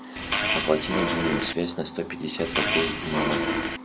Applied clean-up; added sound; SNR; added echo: none; Fart; -1 dB; none.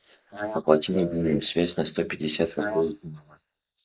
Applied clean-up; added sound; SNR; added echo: neural mask model Resemble Enhance denoiser.